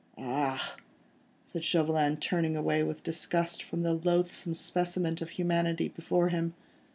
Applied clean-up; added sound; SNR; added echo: none; none; none; none.